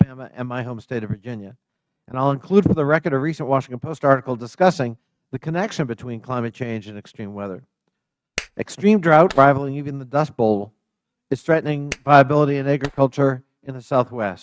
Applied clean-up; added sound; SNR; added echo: neural mask model RNNoise.